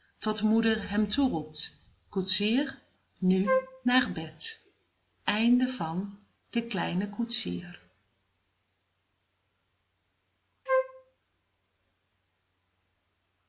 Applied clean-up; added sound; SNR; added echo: none; Wind instrument, woodwind instrument; -2 dB; none.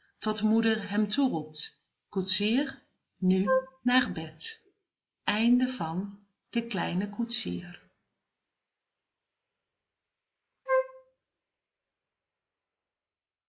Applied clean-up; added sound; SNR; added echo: neural mask model Resemble Enhance denoiser.